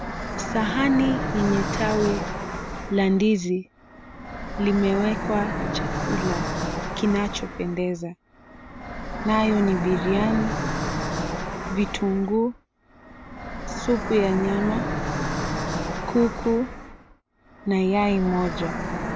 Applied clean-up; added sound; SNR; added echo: none; Fixed-wing aircraft, airplane; 4 dB; none.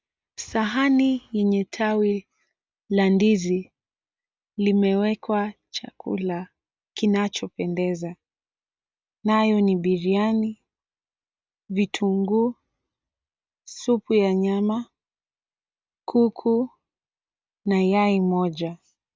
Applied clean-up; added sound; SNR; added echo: none; none; none; none.